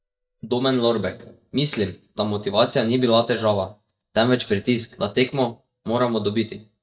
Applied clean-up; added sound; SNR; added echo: neural mask model DeepFilterNet 3.